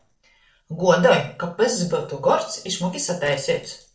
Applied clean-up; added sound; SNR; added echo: neural separator model SepFormer DNS4.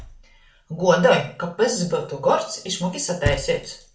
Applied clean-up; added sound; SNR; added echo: none; Knock; 13 dB; reverberation time 0.3 s.